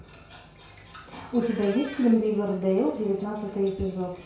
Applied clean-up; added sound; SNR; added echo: none; Squeak; 17 dB; reverberation time 0.6 s.